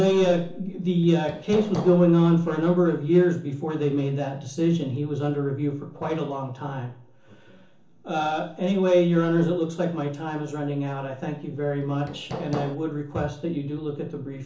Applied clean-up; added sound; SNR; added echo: none; Hammer; 10 dB; reverberation time 0.7 s.